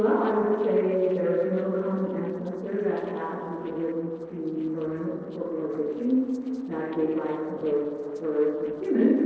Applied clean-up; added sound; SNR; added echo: neural separator model SepFormer DNS4.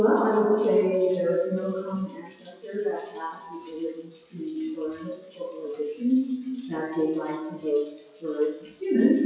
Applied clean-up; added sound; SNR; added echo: classical method WPE with log-MMSE.